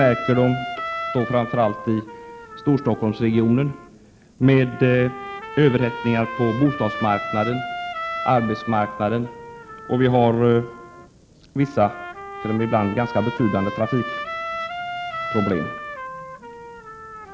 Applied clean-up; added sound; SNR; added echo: none; Trumpet; 10 dB; none.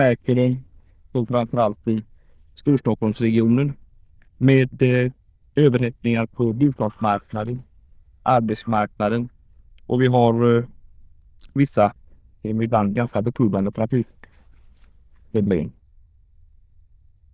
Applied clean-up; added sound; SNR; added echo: neural diffusion model UNIVERSE++.